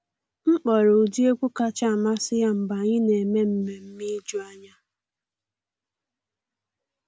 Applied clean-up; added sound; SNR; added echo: none; none; none; none.